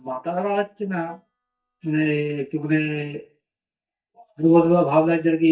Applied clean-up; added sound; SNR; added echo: neural mask model DeepFilterNet 3.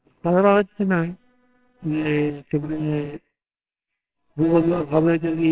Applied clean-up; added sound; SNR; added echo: neural separator model SepFormer WHAMR!.